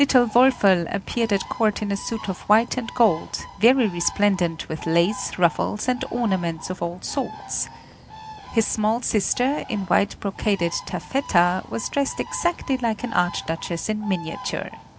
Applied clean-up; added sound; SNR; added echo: none; Bird; 17 dB; none.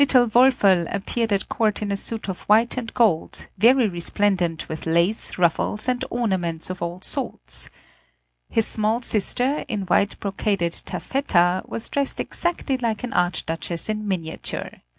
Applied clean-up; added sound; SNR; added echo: none; none; none; none.